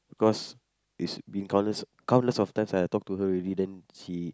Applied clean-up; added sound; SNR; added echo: none; none; none; none.